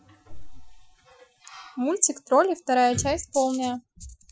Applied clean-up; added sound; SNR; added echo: classical method Wiener filter.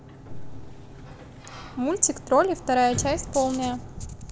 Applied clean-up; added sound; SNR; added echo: none; Sliding door; 13 dB; none.